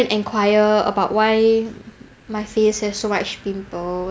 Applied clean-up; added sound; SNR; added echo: none; none; none; none.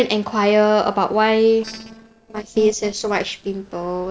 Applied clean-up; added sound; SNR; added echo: neural separator model SepFormer DNS4.